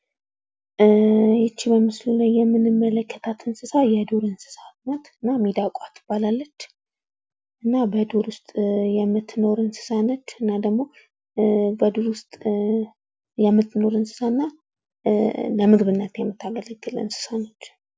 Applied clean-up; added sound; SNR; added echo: none; none; none; none.